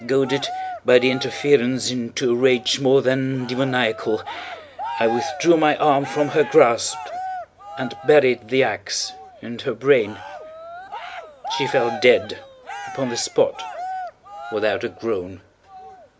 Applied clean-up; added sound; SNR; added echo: none; Cheering; 13 dB; none.